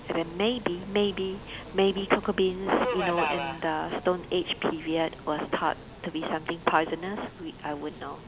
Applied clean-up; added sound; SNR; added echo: none; Subway, metro, underground; 10 dB; none.